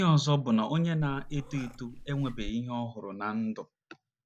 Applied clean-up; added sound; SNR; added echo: none; Meow; 11 dB; none.